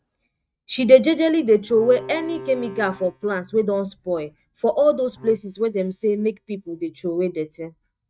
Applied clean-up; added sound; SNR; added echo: neural mask model DeepFilterNet 3.